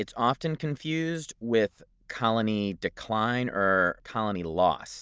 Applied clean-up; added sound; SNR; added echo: none; none; none; none.